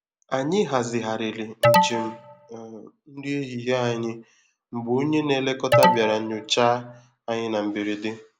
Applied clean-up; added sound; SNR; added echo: none; Alarm; -4 dB; none.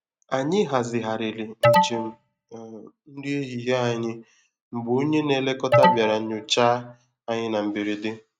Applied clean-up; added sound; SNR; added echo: neural mask model RNNoise.